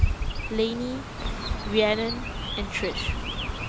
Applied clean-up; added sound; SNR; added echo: none; Chirp, tweet; -1 dB; none.